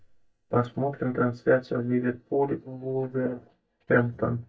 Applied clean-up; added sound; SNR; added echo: neural mask model DeepFilterNet 3.